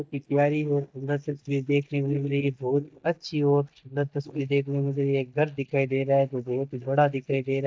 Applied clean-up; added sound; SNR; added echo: neural mask model DeepFilterNet 3.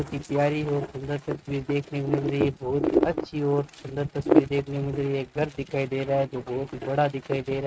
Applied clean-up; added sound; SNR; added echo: neural mask model RNNoise.